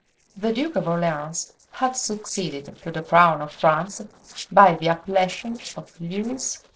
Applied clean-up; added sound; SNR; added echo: neural separator model SepFormer DNS4.